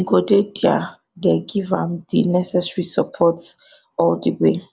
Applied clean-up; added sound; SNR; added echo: none; none; none; none.